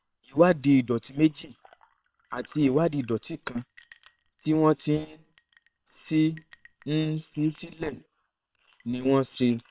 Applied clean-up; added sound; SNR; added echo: neural separator model SepFormer WHAM!.